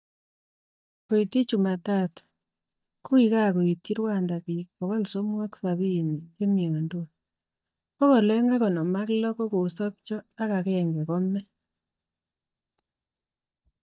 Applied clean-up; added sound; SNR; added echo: neural mask model DeepFilterNet 3.